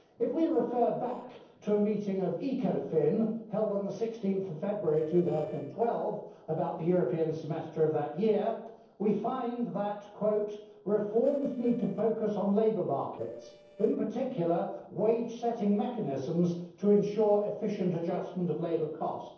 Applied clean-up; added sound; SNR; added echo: neural separator model SepFormer DNS4.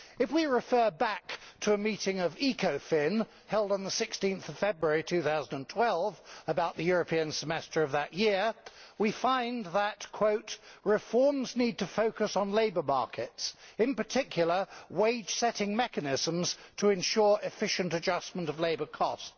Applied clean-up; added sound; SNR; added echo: none; none; none; none.